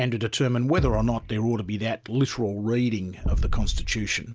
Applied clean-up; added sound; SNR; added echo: none; Thump, thud; 4 dB; none.